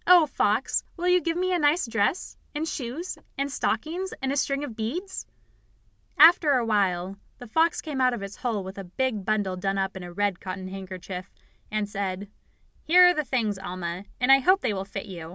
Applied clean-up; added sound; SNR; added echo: none; none; none; none.